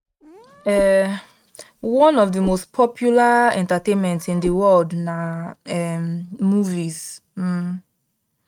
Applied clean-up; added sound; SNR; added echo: neural mask model RNNoise.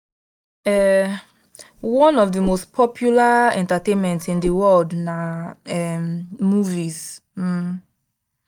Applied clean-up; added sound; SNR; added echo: neural mask model DeepFilterNet 3.